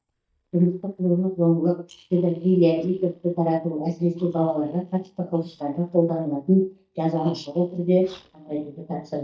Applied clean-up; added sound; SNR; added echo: neural mask model DeepFilterNet 3.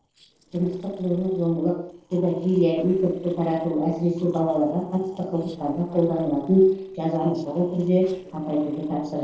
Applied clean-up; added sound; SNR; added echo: neural separator model SepFormer DNS4.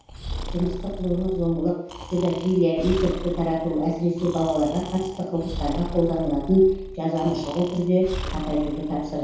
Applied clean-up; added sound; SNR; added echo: none; Breathing; 10 dB; reverberation time 0.8 s.